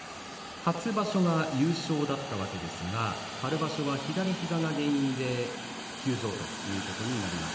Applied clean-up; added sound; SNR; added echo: none; Hiss; 8 dB; reverberation time 3.0 s.